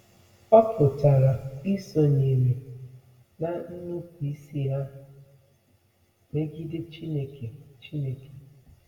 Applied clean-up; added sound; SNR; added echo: none; none; none; reverberation time 1.2 s.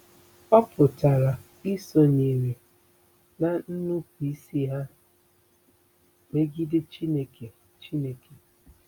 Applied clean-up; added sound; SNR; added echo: none; none; none; none.